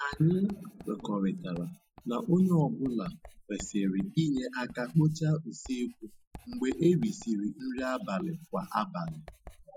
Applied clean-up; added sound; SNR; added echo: classical method Wiener filter.